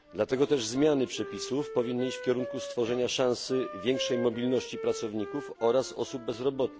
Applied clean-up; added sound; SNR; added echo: none; Wind instrument, woodwind instrument; 12 dB; none.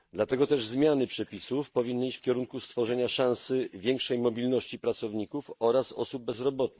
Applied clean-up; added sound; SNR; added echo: neural mask model Resemble Enhance denoiser.